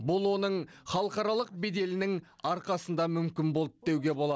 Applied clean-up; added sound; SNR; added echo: none; none; none; none.